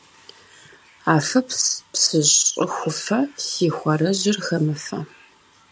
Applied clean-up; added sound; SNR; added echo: none; none; none; none.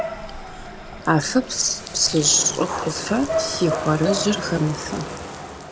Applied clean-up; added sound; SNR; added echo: none; Bathtub (filling or washing) + Bark / Motor vehicle (road) / Siren; 7 dB; none.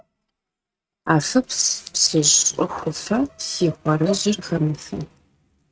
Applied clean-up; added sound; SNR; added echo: neural mask model RNNoise.